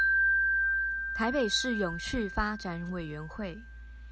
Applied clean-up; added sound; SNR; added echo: none; Wind chime; -2 dB; none.